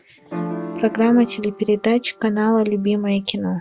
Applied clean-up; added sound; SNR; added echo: none; Piano; 13 dB; none.